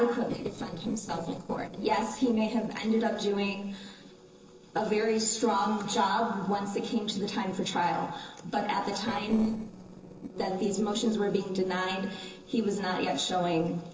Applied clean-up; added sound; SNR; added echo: neural separator model SepFormer DNS4.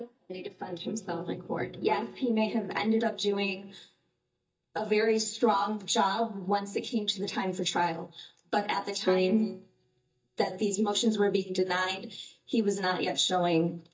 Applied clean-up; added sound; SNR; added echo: neural mask model DeepFilterNet 3.